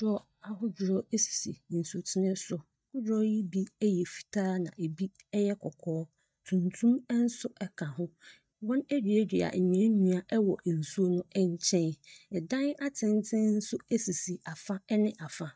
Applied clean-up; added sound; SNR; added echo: neural mask model DeepFilterNet 3.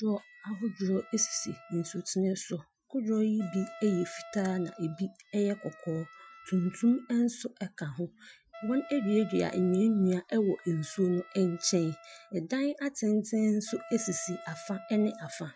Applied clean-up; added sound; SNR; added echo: classical method Wiener filter.